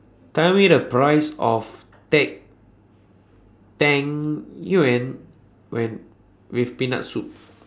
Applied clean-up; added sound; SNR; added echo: none; none; none; none.